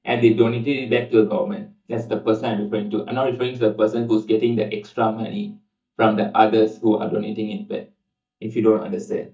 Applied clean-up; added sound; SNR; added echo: neural mask model DeepFilterNet 3.